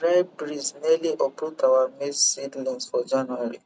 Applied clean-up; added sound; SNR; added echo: none; none; none; none.